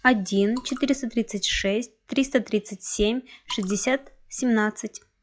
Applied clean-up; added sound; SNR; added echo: classical method log-MMSE.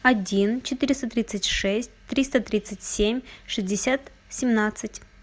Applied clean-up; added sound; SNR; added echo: none; none; none; none.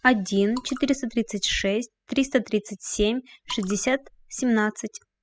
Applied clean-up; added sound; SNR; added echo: classical method spectral subtraction.